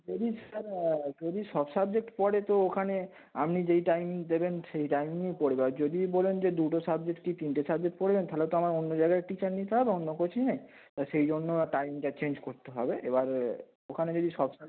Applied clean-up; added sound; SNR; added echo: none; none; none; none.